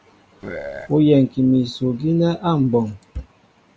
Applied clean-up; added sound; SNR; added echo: none; Burping, eructation; 11 dB; none.